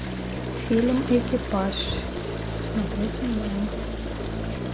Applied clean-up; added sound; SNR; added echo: none; Bass guitar + Toilet flush; 2 dB; none.